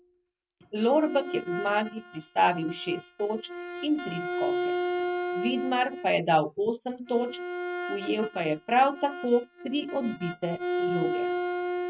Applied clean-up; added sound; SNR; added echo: neural mask model RNNoise.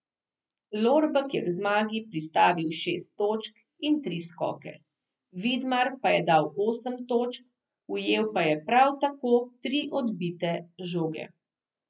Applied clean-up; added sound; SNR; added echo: none; none; none; none.